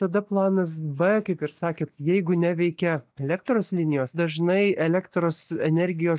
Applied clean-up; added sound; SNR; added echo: neural mask model DeepFilterNet 3.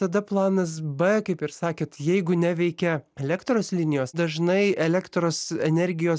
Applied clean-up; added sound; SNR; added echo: none; none; none; none.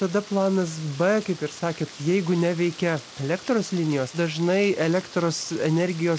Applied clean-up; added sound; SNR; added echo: none; Rain; 18 dB; none.